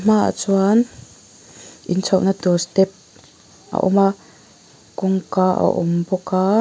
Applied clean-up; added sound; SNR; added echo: none; none; none; none.